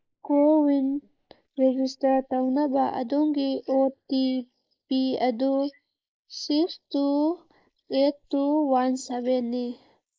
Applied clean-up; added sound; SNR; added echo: neural mask model Resemble Enhance denoiser.